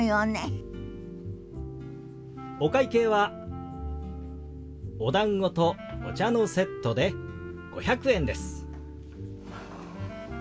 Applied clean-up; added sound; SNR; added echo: none; none; none; none.